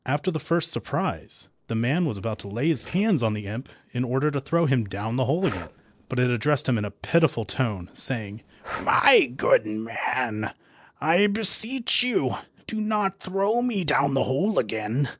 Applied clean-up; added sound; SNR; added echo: neural separator model SepFormer DNS4.